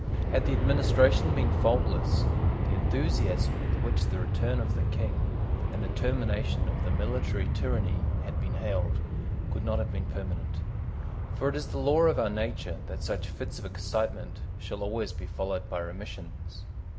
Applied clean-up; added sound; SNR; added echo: none; Aircraft; -5 dB; none.